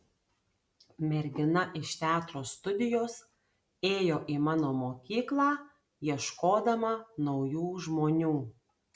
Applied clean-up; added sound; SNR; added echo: none; none; none; none.